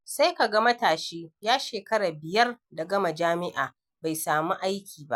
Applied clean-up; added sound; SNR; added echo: none; none; none; none.